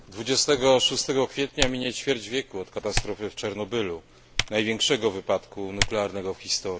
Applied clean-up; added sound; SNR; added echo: none; Typing; 8 dB; none.